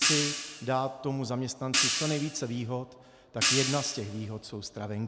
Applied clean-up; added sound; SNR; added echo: none; Hi-hat; 0 dB; none.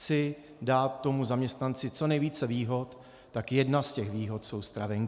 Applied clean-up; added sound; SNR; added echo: none; none; none; none.